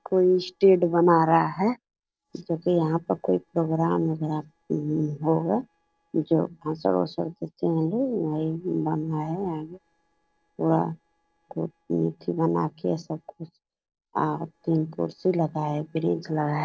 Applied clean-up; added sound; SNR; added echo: neural separator model SepFormer DNS4.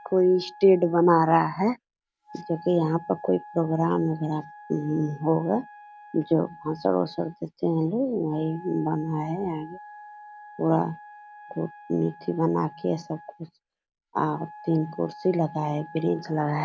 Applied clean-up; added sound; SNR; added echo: none; Wind instrument, woodwind instrument; 20 dB; none.